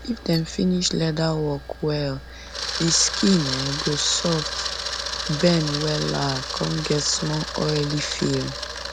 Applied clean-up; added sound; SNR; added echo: none; Camera; 6 dB; none.